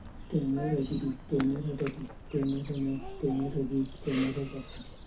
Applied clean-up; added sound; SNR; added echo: none; Bird vocalization, bird call, bird song; 10 dB; reverberation time 0.3 s.